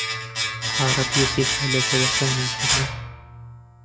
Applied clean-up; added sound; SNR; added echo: none; Domestic sounds, home sounds; -3 dB; none.